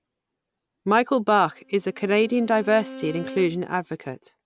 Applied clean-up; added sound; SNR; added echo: none; Bowed string instrument; 18 dB; none.